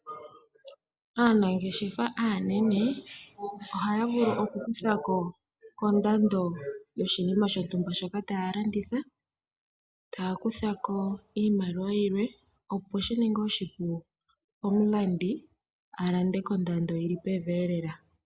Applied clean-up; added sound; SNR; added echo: none; none; none; none.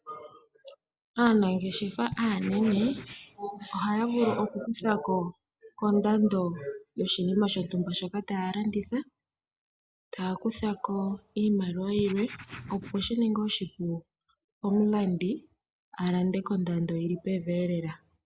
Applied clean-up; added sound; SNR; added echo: none; Writing; 13 dB; none.